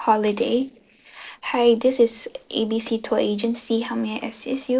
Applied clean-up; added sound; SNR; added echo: neural separator model SepFormer DNS4.